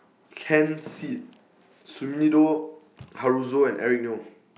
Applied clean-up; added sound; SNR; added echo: none; none; none; none.